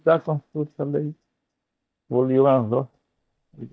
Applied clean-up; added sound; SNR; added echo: neural mask model DeepFilterNet 3.